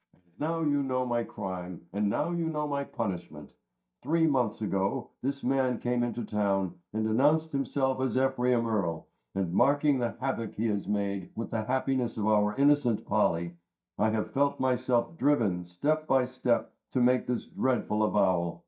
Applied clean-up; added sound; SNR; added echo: neural mask model DeepFilterNet 3.